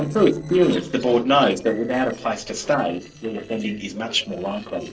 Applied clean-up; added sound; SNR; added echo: neural separator model SepFormer DNS4.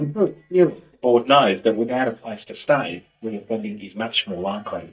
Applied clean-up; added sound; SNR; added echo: neural mask model DeepFilterNet 3.